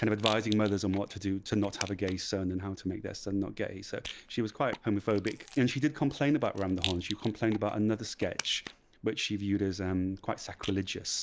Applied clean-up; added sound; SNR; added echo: none; Rattle; 14 dB; none.